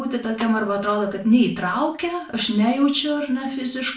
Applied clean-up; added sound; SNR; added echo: none; Snare drum; 19 dB; reverberation time 0.4 s.